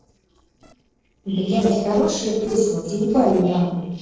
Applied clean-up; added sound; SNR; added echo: neural separator model SepFormer DNS4.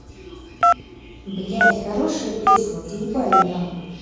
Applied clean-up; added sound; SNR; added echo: none; Telephone; -3 dB; reverberation time 1.3 s.